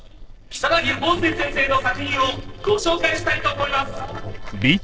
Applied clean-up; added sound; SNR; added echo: neural separator model SepFormer DNS4.